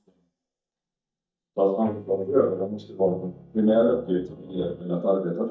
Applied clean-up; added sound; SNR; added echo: neural mask model DeepFilterNet 3.